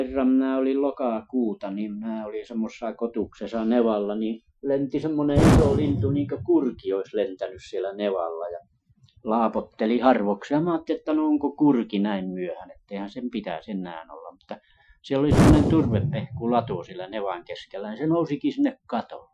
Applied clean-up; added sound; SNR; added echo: classical method Wiener filter.